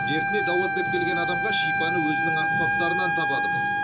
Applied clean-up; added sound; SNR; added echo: none; Wind instrument, woodwind instrument; -5 dB; reverberation time 0.2 s.